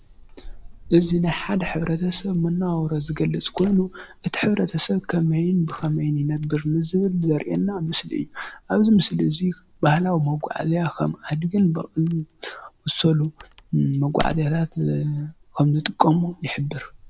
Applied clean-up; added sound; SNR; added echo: none; Tearing / Wood; 19 dB; none.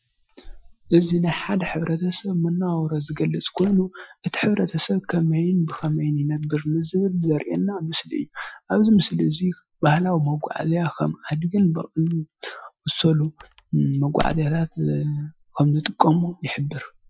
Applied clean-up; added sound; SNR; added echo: classical method Wiener filter.